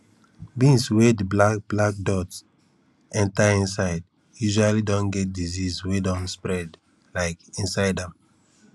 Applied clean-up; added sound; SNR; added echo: none; none; none; none.